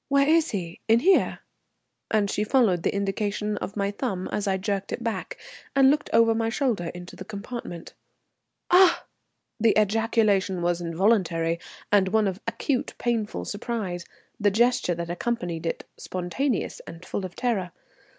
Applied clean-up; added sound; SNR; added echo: none; none; none; none.